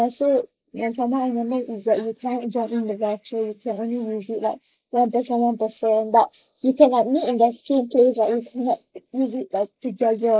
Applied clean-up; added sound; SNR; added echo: neural mask model Resemble Enhance denoiser.